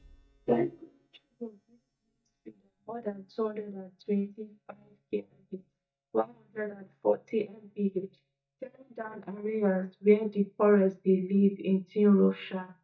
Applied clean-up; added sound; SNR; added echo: neural mask model DeepFilterNet 3.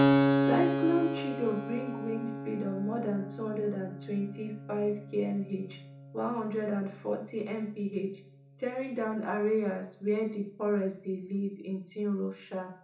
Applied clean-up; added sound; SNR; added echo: none; Keyboard (musical); 2 dB; reverberation time 0.7 s.